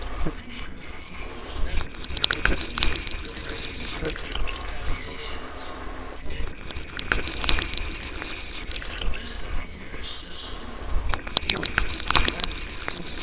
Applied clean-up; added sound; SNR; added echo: neural separator model SepFormer WHAMR!.